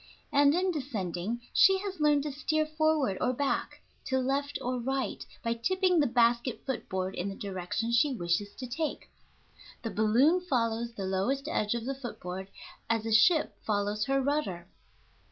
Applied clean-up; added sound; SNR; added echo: none; none; none; none.